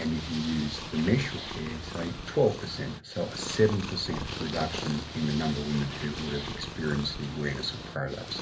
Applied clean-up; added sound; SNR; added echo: none; Purr; 8 dB; reverberation time 0.3 s.